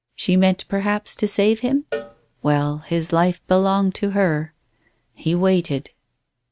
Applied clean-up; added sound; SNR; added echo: neural mask model RNNoise.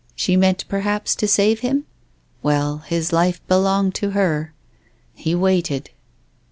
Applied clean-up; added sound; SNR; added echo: none; none; none; none.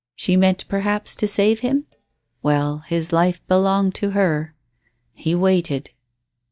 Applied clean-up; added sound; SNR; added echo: neural mask model DeepFilterNet 3.